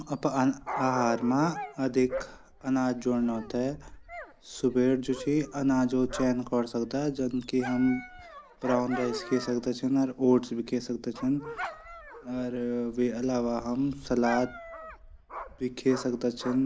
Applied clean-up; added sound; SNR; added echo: none; Dog; 13 dB; none.